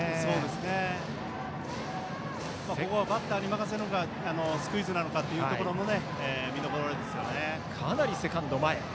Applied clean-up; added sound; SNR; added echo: none; none; none; none.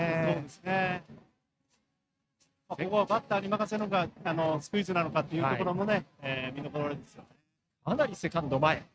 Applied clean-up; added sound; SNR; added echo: neural mask model RNNoise.